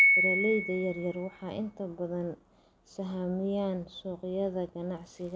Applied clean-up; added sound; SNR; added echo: none; Piano; 0 dB; none.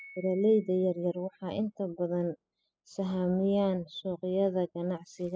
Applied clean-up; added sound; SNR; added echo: classical method spectral subtraction.